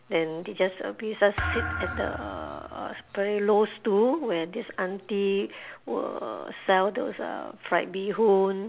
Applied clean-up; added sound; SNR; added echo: none; Thump, thud; 8 dB; none.